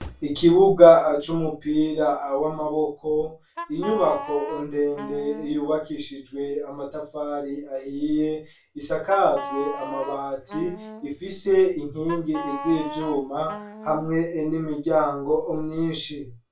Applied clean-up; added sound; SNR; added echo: none; Wind instrument, woodwind instrument; 12 dB; reverberation time 0.2 s.